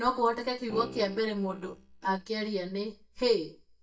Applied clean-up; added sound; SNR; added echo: neural mask model DeepFilterNet 3.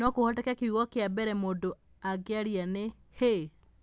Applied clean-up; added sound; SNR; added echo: none; none; none; none.